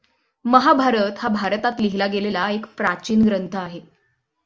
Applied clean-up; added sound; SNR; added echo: none; none; none; none.